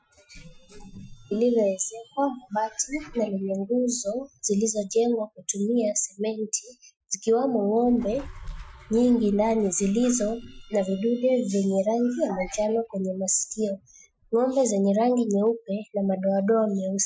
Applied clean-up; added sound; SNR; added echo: classical method Wiener filter.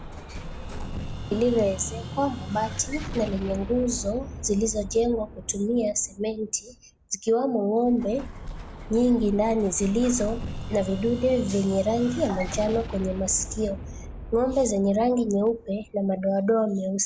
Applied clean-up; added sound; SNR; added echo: none; Explosion; 11 dB; none.